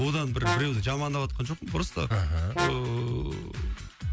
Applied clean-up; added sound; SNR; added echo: none; Brass instrument; 7 dB; none.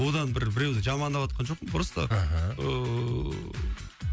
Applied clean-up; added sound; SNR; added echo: none; none; none; none.